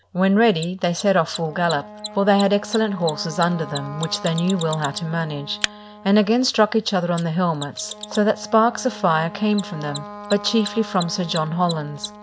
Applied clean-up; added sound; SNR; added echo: none; Wind instrument, woodwind instrument + Mechanisms; 14 dB; none.